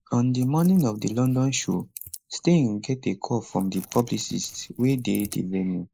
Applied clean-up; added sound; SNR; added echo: neural mask model Resemble Enhance denoiser.